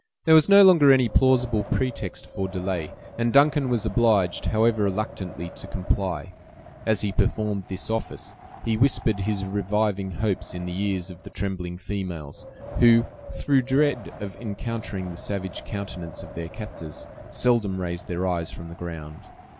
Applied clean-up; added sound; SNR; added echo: none; Wind; 18 dB; none.